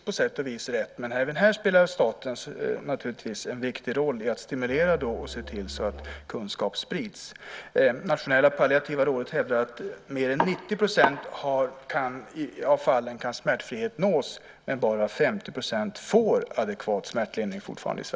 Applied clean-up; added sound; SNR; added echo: none; Musical instrument; 15 dB; none.